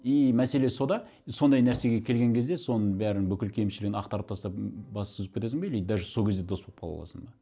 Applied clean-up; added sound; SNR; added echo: none; none; none; none.